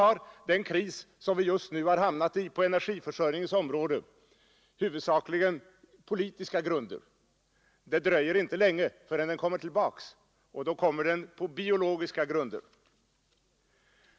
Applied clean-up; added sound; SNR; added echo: none; none; none; none.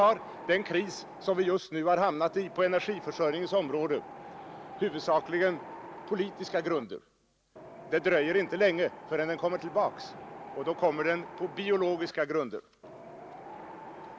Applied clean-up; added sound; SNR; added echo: none; Wind; 15 dB; none.